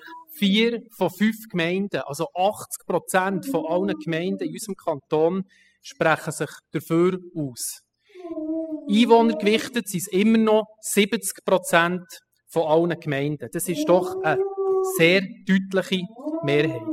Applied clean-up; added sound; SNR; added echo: classical method spectral subtraction.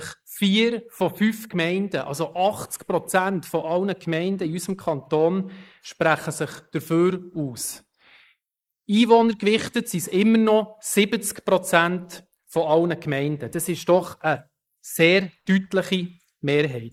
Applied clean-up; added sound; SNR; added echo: neural mask model Resemble Enhance denoiser.